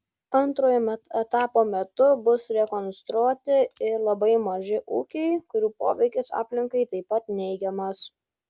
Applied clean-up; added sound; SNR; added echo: none; none; none; none.